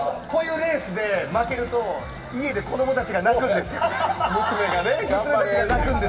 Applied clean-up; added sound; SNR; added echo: none; Walk, footsteps / Slam; 13 dB; reverberation time 2.1 s.